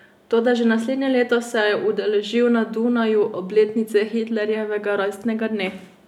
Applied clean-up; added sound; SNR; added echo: none; none; none; none.